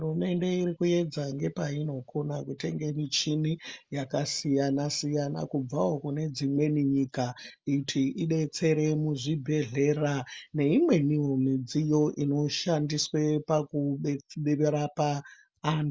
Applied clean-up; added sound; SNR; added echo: none; none; none; none.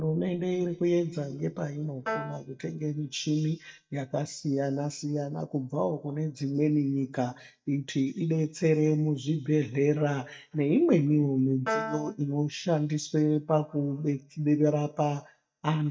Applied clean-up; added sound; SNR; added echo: neural mask model DeepFilterNet 3.